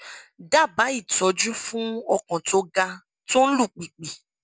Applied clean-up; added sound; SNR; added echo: none; none; none; none.